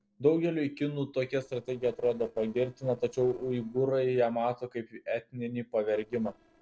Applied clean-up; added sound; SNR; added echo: neural separator model SepFormer DNS4.